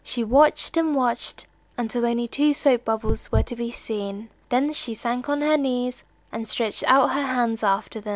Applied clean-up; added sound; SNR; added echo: none; none; none; none.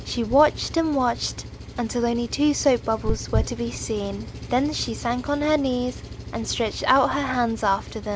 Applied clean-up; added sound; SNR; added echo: none; Engine; 13 dB; none.